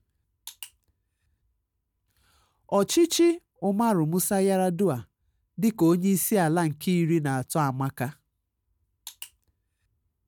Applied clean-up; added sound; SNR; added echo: none; none; none; none.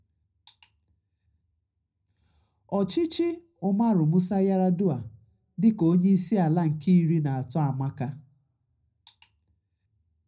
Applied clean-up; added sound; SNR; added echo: none; none; none; reverberation time 0.4 s.